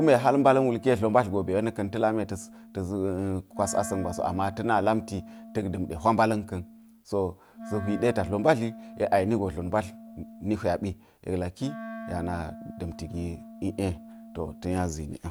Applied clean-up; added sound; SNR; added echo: none; Wind instrument, woodwind instrument; 16 dB; none.